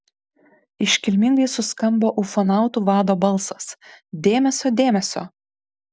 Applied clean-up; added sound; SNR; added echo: none; none; none; none.